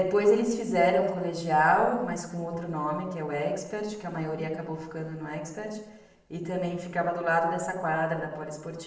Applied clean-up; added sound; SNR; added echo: neural separator model SepFormer DNS4.